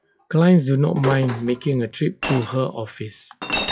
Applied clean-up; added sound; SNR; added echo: classical method log-MMSE.